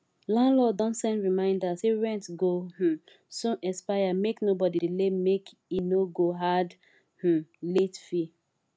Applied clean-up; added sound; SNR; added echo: none; none; none; none.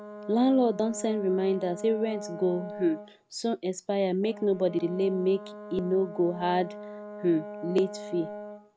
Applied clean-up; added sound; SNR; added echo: none; Brass instrument; 13 dB; none.